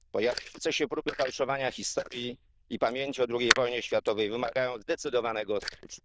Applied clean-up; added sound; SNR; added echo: neural diffusion model UNIVERSE++.